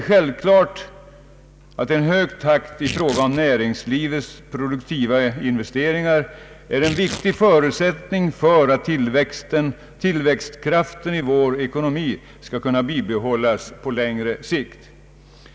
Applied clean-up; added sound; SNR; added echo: none; Tearing; 15 dB; none.